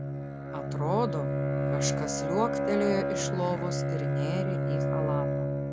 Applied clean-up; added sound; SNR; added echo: none; Bowed string instrument; -4 dB; none.